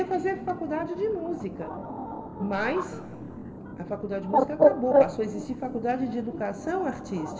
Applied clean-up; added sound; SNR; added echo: none; Bird; -2 dB; reverberation time 1.4 s.